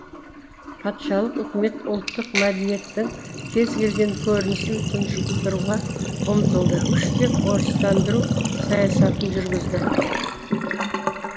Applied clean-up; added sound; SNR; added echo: none; Sink (filling or washing); -1 dB; none.